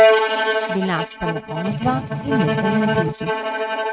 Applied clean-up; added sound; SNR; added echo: neural mask model RNNoise.